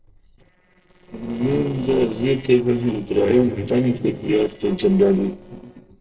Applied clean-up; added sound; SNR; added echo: neural separator model SepFormer DNS4.